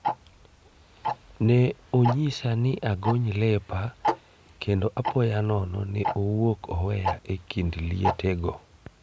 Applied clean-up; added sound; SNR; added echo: none; Tick-tock; 8 dB; none.